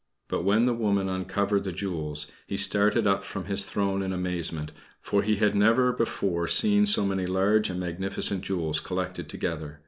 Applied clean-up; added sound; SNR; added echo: none; none; none; none.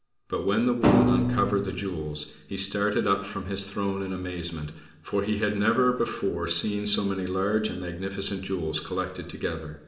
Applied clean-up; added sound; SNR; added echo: none; Thump, thud; -4 dB; reverberation time 1.6 s.